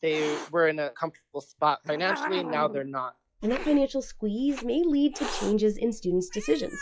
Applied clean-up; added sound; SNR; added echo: classical method log-MMSE.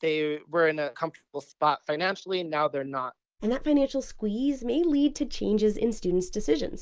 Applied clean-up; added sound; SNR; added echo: none; none; none; none.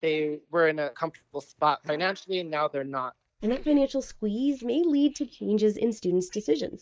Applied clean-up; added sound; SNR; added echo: neural mask model DeepFilterNet 3.